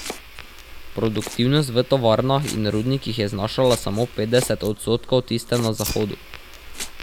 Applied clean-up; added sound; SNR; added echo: none; Fire + Domestic sounds, home sounds; 13 dB; none.